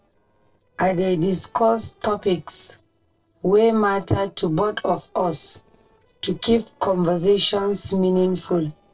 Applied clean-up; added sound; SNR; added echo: neural separator model SepFormer DNS4.